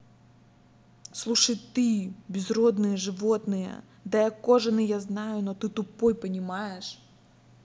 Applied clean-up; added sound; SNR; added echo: none; none; none; none.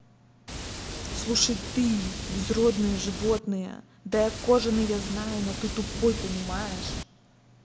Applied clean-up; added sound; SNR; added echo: none; Water; 6 dB; none.